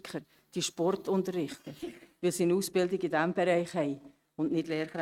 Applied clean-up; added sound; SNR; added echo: neural mask model RNNoise.